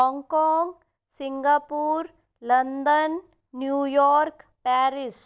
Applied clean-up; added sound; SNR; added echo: none; none; none; none.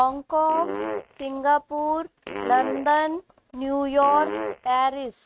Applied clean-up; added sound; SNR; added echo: neural mask model RNNoise.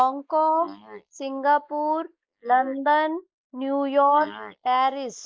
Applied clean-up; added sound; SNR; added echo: neural mask model Resemble Enhance denoiser.